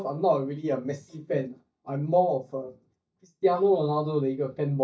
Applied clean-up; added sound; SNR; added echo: neural mask model DeepFilterNet 3.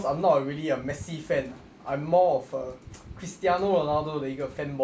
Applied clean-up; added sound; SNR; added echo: none; none; none; none.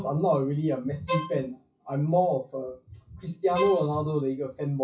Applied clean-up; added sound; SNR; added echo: classical method WPE with log-MMSE.